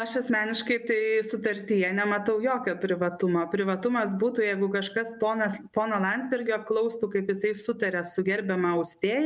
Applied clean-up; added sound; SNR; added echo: none; none; none; none.